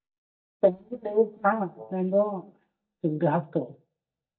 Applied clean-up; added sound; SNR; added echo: neural mask model DeepFilterNet 3.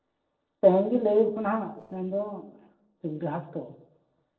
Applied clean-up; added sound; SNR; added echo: neural separator model SepFormer DNS4.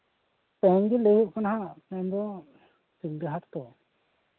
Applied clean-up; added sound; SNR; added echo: none; none; none; none.